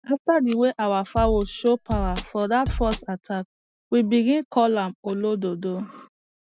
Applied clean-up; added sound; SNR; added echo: none; Drum kit; 6 dB; none.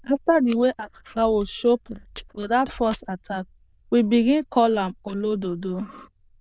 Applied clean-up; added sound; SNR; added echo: neural diffusion model UNIVERSE++.